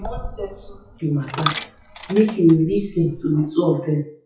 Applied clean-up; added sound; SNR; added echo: classical method WPE with log-MMSE.